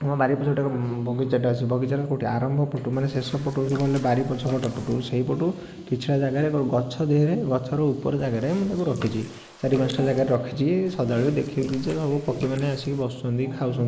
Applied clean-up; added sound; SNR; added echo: neural mask model Resemble Enhance denoiser.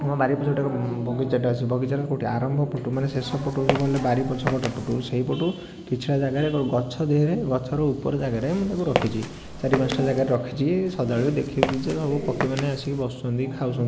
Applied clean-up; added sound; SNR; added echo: none; Walk, footsteps; 8 dB; none.